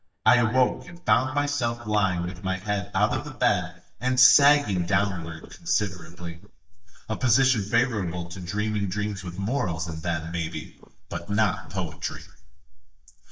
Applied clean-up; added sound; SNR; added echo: neural mask model DeepFilterNet 3.